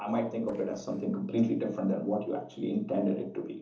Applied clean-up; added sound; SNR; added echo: neural separator model SepFormer DNS4.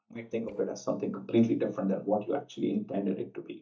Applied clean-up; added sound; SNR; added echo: neural mask model DeepFilterNet 3.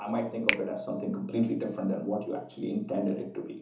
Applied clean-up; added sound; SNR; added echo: none; Finger snapping; 6 dB; reverberation time 0.7 s.